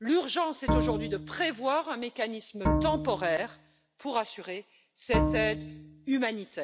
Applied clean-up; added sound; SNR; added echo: none; Bowed string instrument; 0 dB; none.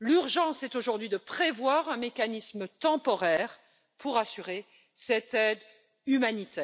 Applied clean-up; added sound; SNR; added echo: none; none; none; none.